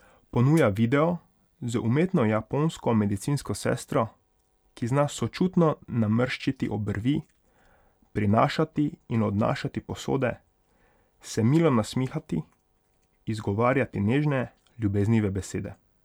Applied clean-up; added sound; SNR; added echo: none; none; none; none.